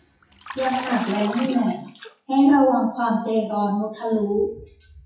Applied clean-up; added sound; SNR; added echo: classical method WPE with log-MMSE.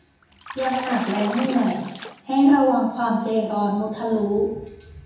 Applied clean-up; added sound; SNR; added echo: none; Bathtub (filling or washing) / Splash, splatter; 12 dB; reverberation time 0.8 s.